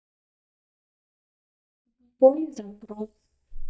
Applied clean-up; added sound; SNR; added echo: neural mask model DeepFilterNet 3.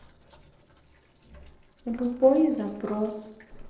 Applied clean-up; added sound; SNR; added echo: neural separator model SepFormer DNS4.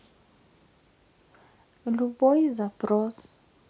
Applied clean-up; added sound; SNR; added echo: none; none; none; none.